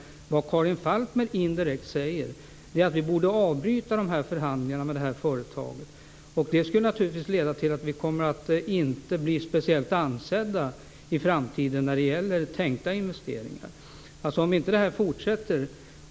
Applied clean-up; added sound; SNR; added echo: none; none; none; none.